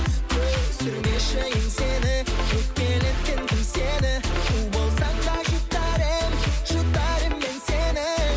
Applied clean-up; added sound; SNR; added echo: none; none; none; none.